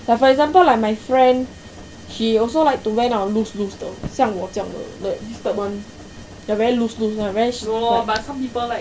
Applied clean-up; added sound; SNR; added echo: none; Mechanisms; 20 dB; none.